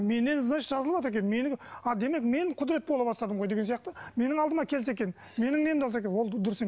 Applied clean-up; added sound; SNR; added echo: none; none; none; none.